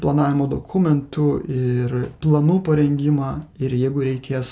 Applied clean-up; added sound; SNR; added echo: none; none; none; none.